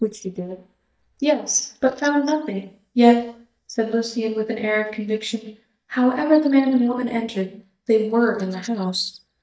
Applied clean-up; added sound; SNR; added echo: neural mask model DeepFilterNet 3.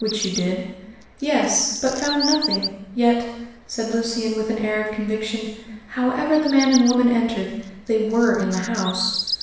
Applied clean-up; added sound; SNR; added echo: none; Bird vocalization, bird call, bird song; 11 dB; reverberation time 0.9 s.